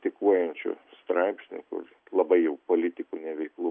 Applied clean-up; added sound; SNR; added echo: none; none; none; none.